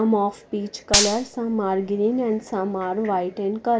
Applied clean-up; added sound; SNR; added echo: none; Gunshot, gunfire; 1 dB; none.